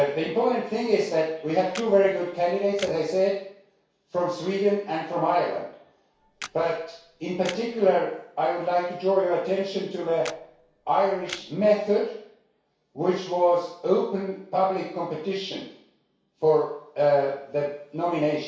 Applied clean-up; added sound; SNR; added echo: none; Camera; 18 dB; reverberation time 0.6 s.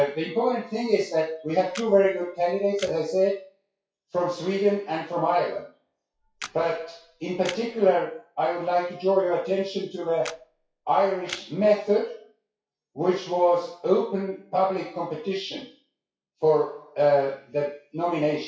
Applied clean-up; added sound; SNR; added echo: classical method WPE with log-MMSE.